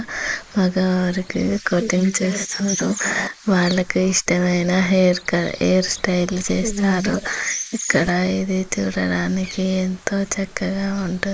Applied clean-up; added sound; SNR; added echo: neural mask model Resemble Enhance denoiser.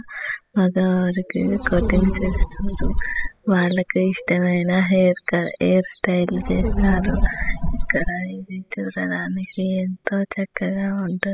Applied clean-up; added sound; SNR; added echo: classical method spectral subtraction.